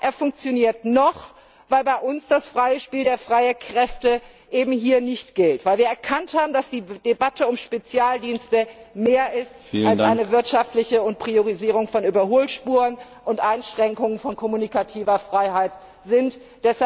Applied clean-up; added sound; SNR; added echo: none; none; none; none.